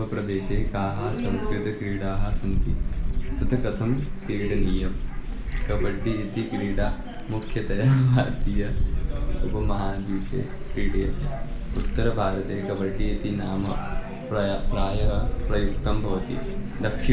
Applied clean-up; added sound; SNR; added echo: none; Bird / Dog; -1 dB; reverberation time 0.4 s.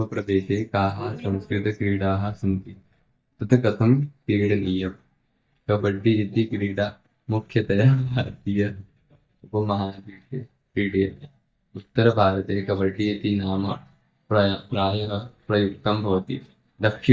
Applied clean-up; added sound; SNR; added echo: neural mask model DeepFilterNet 3.